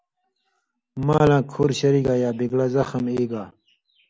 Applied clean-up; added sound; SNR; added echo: none; none; none; none.